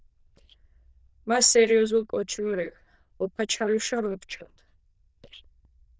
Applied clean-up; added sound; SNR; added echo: neural diffusion model UNIVERSE++.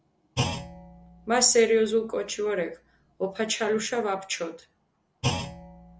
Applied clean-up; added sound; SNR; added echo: none; Thump, thud; 9 dB; none.